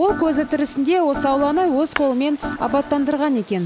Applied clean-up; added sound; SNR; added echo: none; Organ + Tap / Glass; 12 dB; none.